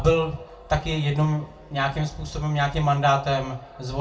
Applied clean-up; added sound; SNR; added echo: none; none; none; reverberation time 0.3 s.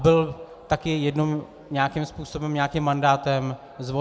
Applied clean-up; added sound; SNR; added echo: none; none; none; none.